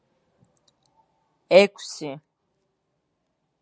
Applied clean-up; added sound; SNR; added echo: none; none; none; none.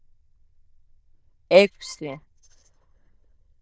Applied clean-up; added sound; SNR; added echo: neural diffusion model UNIVERSE++.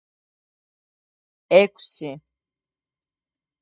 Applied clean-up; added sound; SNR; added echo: neural mask model DeepFilterNet 3.